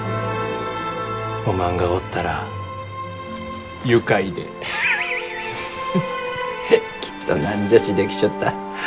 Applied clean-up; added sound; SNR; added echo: none; none; none; none.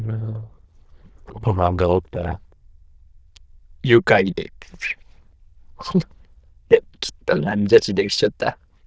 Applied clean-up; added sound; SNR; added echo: neural diffusion model UNIVERSE++.